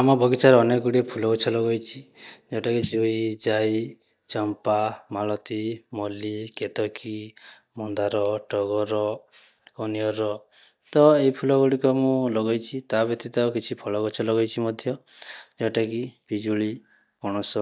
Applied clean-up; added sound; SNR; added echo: neural mask model DeepFilterNet 3.